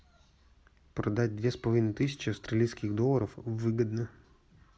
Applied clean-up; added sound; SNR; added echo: none; none; none; none.